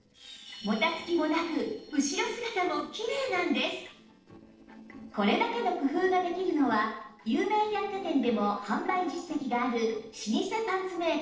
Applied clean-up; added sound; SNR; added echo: neural separator model SepFormer DNS4.